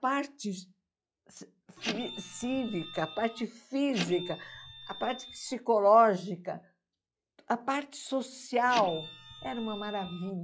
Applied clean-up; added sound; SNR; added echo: classical method log-MMSE.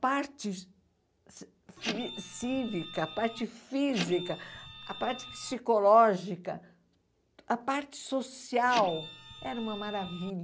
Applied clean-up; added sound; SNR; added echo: none; Printer; 11 dB; none.